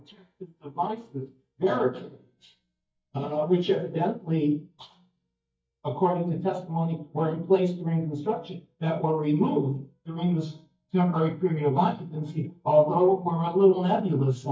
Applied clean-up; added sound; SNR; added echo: neural mask model DeepFilterNet 3.